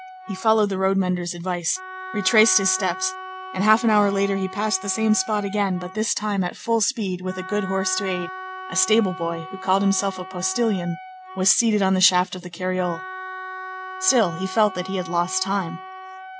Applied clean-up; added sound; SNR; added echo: none; Wind instrument, woodwind instrument; 13 dB; none.